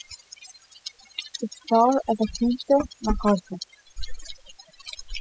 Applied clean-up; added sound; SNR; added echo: classical method spectral subtraction.